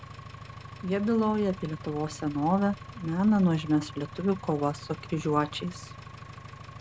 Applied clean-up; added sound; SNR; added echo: none; Engine; 15 dB; none.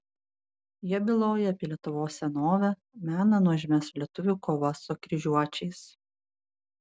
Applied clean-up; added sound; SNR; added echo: none; none; none; none.